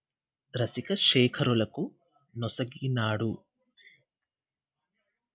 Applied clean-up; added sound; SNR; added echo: none; none; none; none.